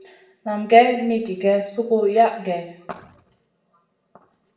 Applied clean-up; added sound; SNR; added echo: none; none; none; reverberation time 0.7 s.